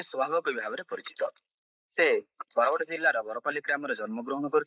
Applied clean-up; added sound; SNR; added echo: neural mask model Resemble Enhance denoiser.